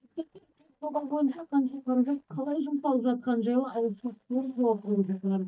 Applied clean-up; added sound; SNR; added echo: neural mask model DeepFilterNet 3.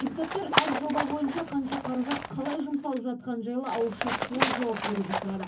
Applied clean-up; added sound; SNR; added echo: none; Livestock, farm animals, working animals; 1 dB; reverberation time 0.3 s.